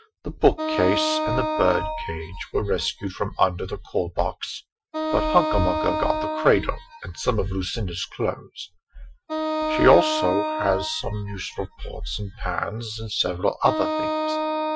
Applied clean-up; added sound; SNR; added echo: classical method Wiener filter.